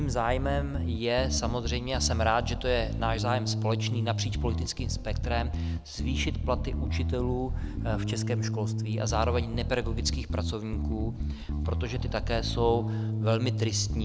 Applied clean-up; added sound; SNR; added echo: none; Bass guitar; -1 dB; none.